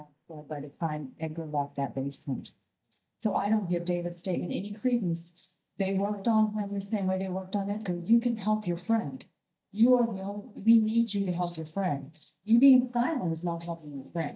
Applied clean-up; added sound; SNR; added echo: neural mask model DeepFilterNet 3.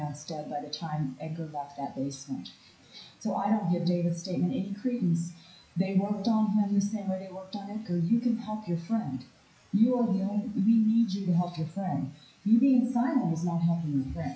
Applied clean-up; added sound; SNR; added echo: classical method WPE with log-MMSE.